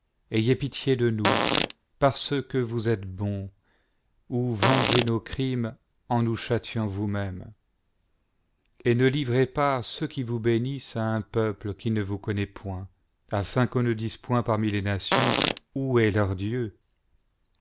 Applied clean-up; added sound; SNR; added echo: none; Fart; -1 dB; none.